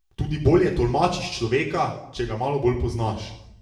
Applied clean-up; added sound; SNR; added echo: none; none; none; reverberation time 0.6 s.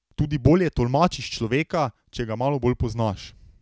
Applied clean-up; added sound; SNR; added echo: none; none; none; none.